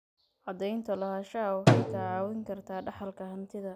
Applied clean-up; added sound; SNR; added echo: none; Drum; -5 dB; none.